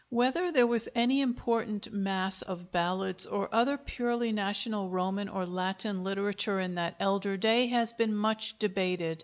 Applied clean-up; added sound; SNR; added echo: none; none; none; none.